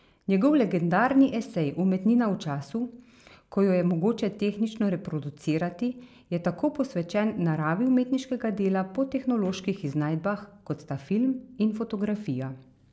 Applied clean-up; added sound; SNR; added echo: none; none; none; none.